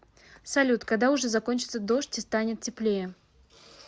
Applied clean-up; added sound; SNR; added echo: none; none; none; none.